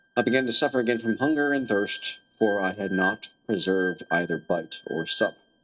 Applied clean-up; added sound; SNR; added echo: neural mask model RNNoise.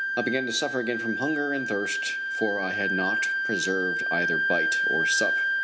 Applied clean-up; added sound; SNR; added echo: none; Wind instrument, woodwind instrument; -3 dB; none.